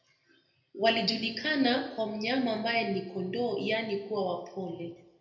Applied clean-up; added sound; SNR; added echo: none; none; none; reverberation time 0.8 s.